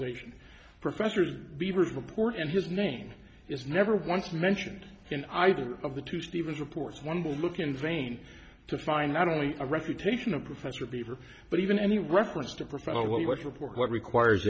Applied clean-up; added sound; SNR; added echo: none; none; none; none.